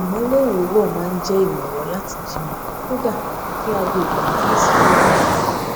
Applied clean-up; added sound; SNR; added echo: none; Cricket; -2 dB; none.